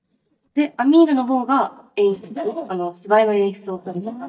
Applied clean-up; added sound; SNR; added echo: neural mask model DeepFilterNet 3.